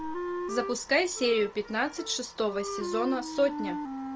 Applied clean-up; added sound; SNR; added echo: none; Wind instrument, woodwind instrument; 6 dB; none.